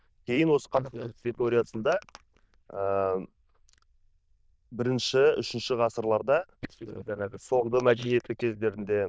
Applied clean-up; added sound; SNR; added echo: neural diffusion model UNIVERSE++.